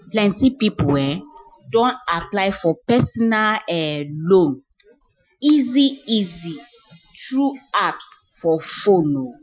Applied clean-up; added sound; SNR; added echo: classical method Wiener filter.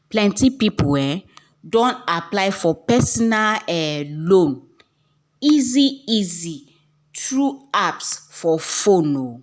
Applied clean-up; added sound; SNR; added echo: none; none; none; none.